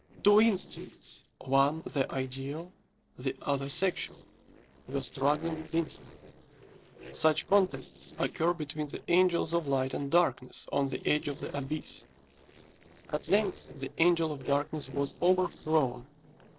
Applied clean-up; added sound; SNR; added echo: neural separator model SepFormer DNS4.